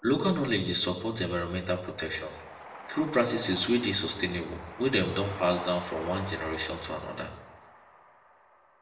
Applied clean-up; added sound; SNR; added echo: none; Train; 15 dB; reverberation time 0.8 s.